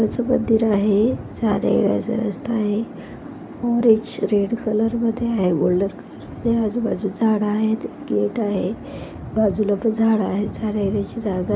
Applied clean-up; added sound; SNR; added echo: none; none; none; none.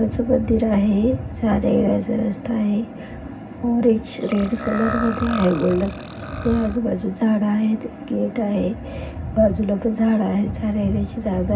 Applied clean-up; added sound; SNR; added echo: none; Burping, eructation; 11 dB; reverberation time 0.4 s.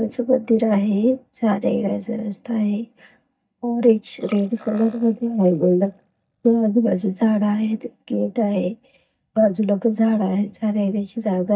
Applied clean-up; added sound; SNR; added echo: neural mask model DeepFilterNet 3.